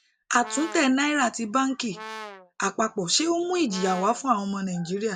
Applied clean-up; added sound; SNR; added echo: none; Brass instrument; 15 dB; none.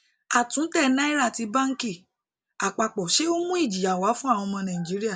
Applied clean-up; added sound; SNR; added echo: none; none; none; none.